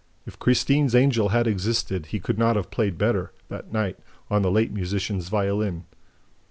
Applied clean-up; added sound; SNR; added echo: none; none; none; none.